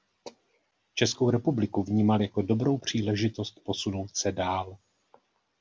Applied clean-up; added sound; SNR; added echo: none; none; none; none.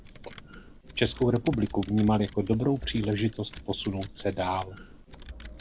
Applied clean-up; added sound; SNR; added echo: none; Computer keyboard; 15 dB; none.